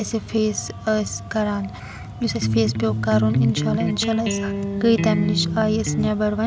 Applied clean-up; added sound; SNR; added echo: none; Electric guitar; 1 dB; none.